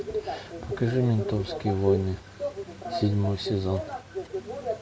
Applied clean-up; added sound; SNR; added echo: none; none; none; none.